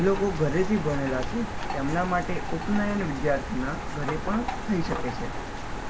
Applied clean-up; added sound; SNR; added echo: none; Rain; 2 dB; reverberation time 0.1 s.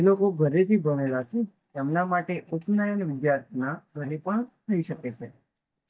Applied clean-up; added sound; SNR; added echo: neural mask model DeepFilterNet 3.